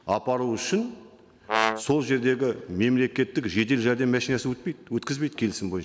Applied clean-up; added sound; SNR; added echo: none; Brass instrument; 2 dB; none.